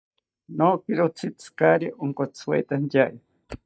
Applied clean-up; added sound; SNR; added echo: neural mask model DeepFilterNet 3.